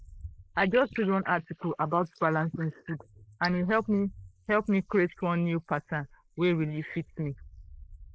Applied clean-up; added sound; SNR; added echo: neural mask model Resemble Enhance denoiser.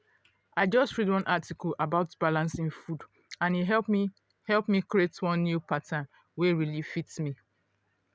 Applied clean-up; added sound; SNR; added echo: none; none; none; none.